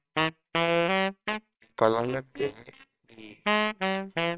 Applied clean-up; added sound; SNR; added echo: neural separator model SepFormer WHAMR!.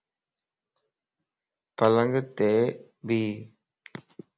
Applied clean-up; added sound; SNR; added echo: none; none; none; none.